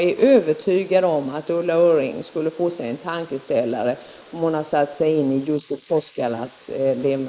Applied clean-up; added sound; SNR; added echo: neural mask model Resemble Enhance denoiser.